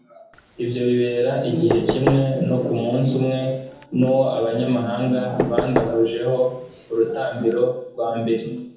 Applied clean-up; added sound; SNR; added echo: none; Knock / Wood; 8 dB; reverberation time 0.7 s.